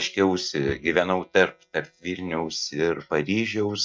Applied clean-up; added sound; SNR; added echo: neural mask model DeepFilterNet 3.